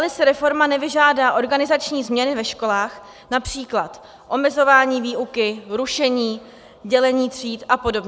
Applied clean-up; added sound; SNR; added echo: none; none; none; none.